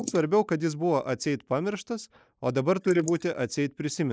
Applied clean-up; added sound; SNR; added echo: neural mask model Resemble Enhance denoiser.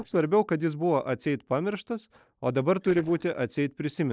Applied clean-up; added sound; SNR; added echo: neural separator model SepFormer DNS4.